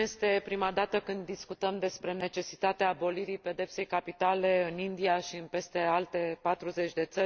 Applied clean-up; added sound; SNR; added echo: none; none; none; none.